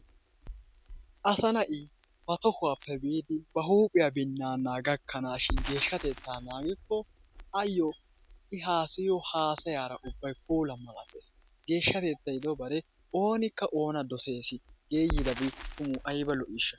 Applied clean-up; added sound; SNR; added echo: none; Crackle; 12 dB; none.